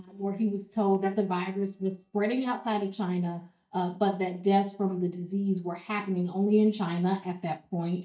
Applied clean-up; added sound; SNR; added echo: neural mask model DeepFilterNet 3.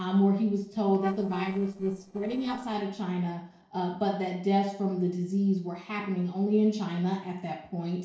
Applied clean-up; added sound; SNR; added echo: neural separator model SepFormer DNS4.